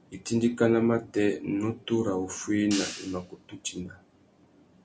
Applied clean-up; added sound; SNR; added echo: none; Hi-hat; 12 dB; none.